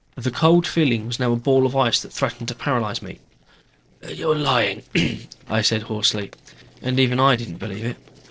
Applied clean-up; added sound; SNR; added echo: neural separator model SepFormer DNS4.